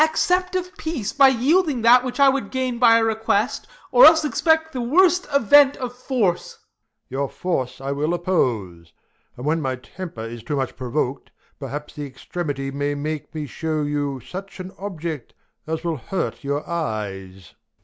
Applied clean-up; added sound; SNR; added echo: none; none; none; none.